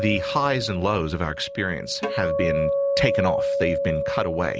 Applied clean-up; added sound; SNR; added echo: none; Acoustic guitar; 0 dB; none.